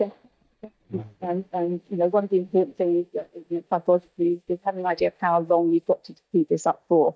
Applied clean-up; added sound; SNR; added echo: neural mask model DeepFilterNet 3.